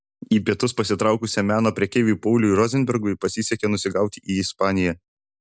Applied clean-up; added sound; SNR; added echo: none; none; none; none.